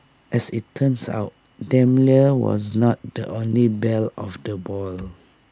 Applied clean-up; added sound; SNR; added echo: none; none; none; none.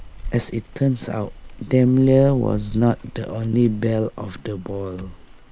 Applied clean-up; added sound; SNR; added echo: none; Rain; 16 dB; none.